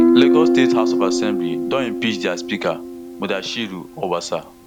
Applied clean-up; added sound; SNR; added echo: none; Guitar; -4 dB; none.